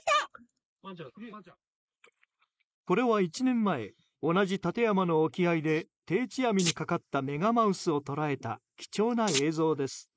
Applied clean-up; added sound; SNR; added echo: neural mask model Resemble Enhance denoiser.